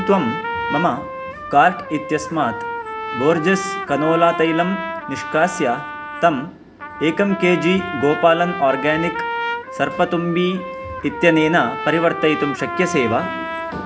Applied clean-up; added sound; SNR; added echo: none; Trumpet; 8 dB; reverberation time 0.3 s.